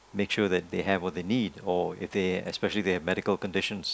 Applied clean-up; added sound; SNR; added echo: none; none; none; none.